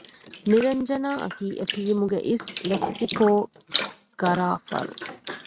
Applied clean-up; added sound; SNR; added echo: neural mask model RNNoise.